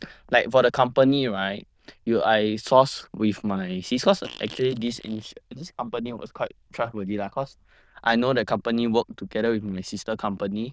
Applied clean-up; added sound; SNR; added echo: neural diffusion model UNIVERSE++.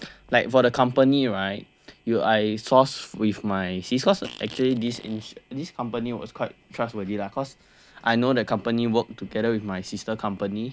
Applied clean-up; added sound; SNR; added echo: none; Fart; 18 dB; none.